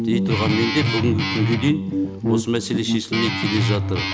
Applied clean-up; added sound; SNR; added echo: none; Guitar; -1 dB; none.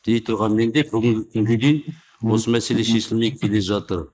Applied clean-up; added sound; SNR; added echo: neural mask model Resemble Enhance denoiser.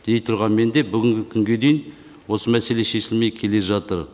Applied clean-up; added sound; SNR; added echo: none; none; none; none.